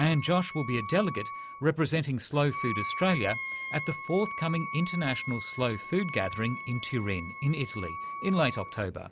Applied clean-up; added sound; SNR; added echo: none; Wind instrument, woodwind instrument; 9 dB; none.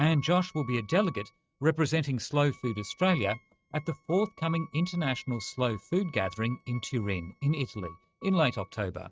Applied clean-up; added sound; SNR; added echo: neural mask model RNNoise.